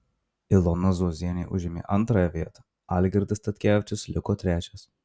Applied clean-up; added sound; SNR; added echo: none; none; none; none.